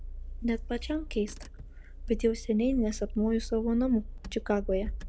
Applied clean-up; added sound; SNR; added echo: none; Engine / Car; 8 dB; none.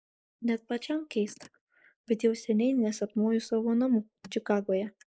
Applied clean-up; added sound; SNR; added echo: neural mask model Resemble Enhance denoiser.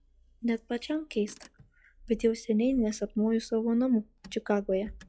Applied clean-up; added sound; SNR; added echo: classical method log-MMSE.